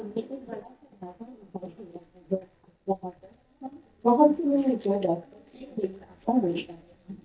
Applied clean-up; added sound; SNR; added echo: neural mask model DeepFilterNet 3.